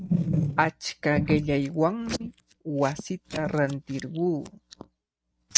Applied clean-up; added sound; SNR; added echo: neural mask model RNNoise.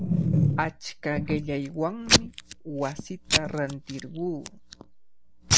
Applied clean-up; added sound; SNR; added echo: none; Packing tape, duct tape / Tearing; -5 dB; none.